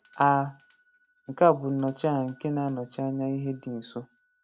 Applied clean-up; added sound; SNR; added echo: none; Doorbell; 19 dB; none.